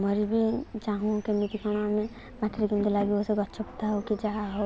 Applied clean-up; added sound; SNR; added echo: none; none; none; none.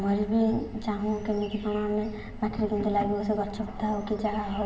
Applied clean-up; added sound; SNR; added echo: none; none; none; reverberation time 2.4 s.